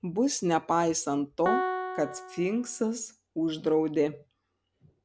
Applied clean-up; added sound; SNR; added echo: none; Piano; 6 dB; none.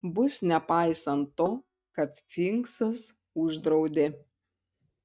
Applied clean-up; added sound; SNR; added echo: neural mask model DeepFilterNet 3.